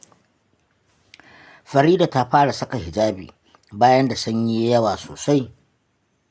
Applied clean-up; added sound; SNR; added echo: none; none; none; none.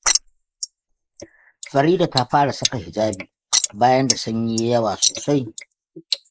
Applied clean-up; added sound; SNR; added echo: neural mask model Resemble Enhance denoiser.